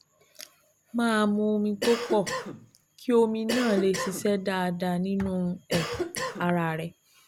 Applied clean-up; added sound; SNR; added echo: none; Cough; 6 dB; none.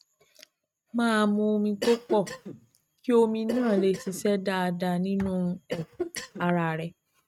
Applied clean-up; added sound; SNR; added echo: neural mask model RNNoise.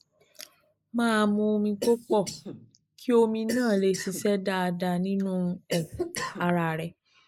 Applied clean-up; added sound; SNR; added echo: neural mask model Resemble Enhance denoiser.